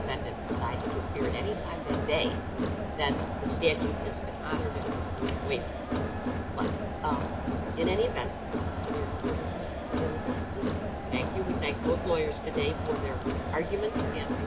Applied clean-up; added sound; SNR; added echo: none; Crowd; -3 dB; reverberation time 1.0 s.